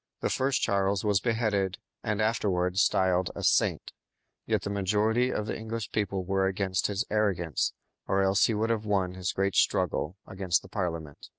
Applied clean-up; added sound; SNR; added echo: none; none; none; none.